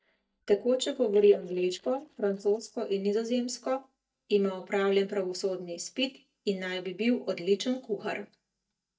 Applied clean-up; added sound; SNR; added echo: neural mask model DeepFilterNet 3.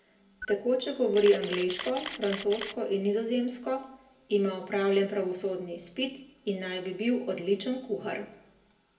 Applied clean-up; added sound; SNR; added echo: none; Camera; 10 dB; reverberation time 0.2 s.